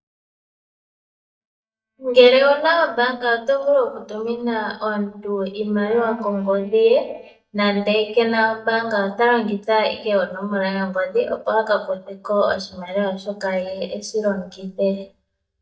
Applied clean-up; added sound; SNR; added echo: neural mask model DeepFilterNet 3.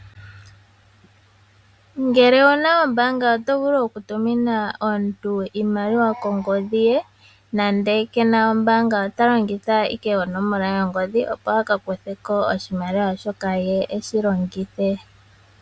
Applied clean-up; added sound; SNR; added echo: none; none; none; none.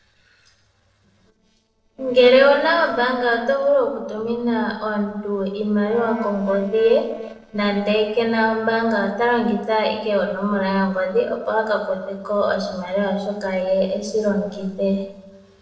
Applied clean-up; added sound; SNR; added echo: neural separator model SepFormer DNS4.